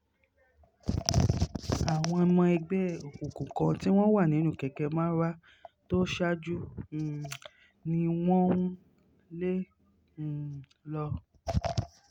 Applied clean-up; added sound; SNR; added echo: none; none; none; none.